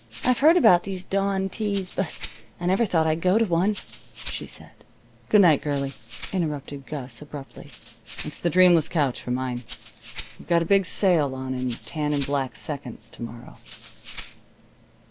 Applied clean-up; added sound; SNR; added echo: none; Rattle (instrument); 4 dB; none.